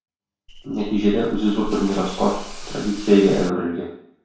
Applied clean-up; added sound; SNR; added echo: none; Hiss / Insect; 11 dB; reverberation time 0.6 s.